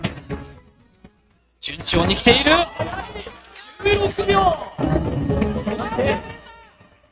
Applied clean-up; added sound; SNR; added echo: neural mask model RNNoise.